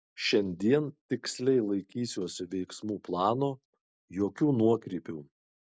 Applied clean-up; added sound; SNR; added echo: none; none; none; none.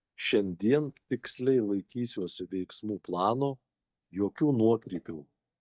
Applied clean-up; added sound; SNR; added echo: neural mask model DeepFilterNet 3.